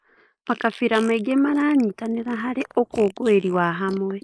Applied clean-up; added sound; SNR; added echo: neural mask model Resemble Enhance denoiser.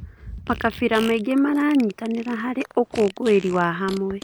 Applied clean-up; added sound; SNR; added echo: none; Fart; 17 dB; none.